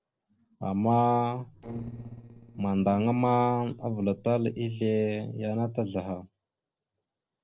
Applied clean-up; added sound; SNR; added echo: neural separator model SepFormer DNS4.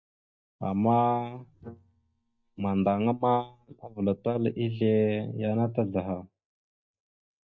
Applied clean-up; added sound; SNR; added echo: neural mask model DeepFilterNet 3.